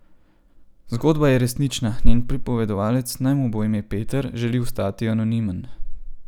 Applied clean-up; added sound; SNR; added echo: none; none; none; none.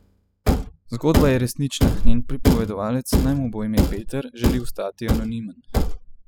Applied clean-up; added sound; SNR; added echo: classical method spectral subtraction.